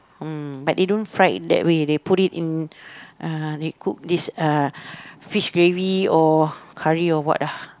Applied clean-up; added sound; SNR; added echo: none; none; none; none.